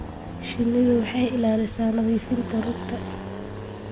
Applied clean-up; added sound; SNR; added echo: none; Accelerating, revving, vroom; 11 dB; none.